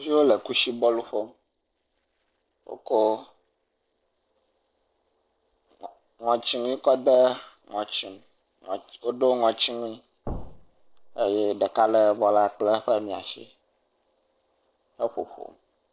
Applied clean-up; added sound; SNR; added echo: neural separator model SepFormer DNS4.